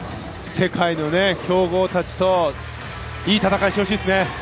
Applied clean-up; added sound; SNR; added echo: none; none; none; none.